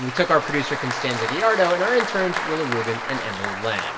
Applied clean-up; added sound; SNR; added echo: none; Applause; 5 dB; reverberation time 0.7 s.